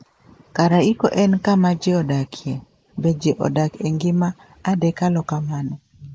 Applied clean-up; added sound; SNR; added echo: neural mask model Resemble Enhance denoiser.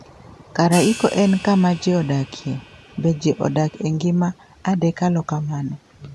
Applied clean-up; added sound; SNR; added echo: none; Hi-hat; 14 dB; none.